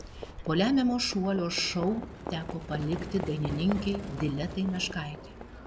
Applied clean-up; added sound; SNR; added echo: none; Livestock, farm animals, working animals; 9 dB; none.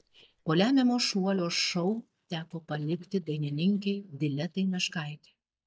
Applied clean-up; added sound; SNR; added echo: neural mask model DeepFilterNet 3.